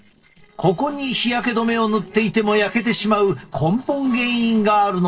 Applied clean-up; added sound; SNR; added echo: neural separator model SepFormer DNS4.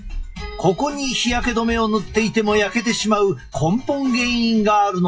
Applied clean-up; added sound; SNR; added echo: classical method WPE with log-MMSE.